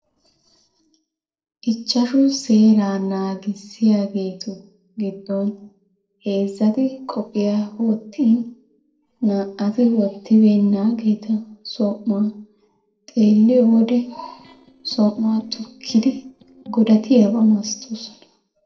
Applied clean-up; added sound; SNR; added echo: neural separator model SepFormer DNS4.